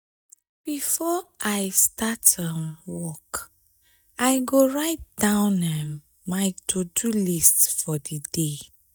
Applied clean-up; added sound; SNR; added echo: neural mask model DeepFilterNet 3.